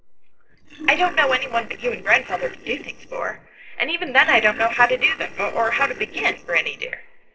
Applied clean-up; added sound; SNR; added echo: neural separator model SepFormer DNS4.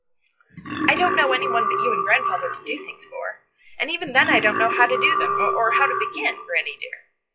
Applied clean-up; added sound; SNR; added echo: classical method WPE with log-MMSE.